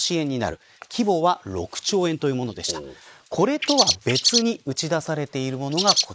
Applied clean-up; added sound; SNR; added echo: neural mask model Resemble Enhance denoiser.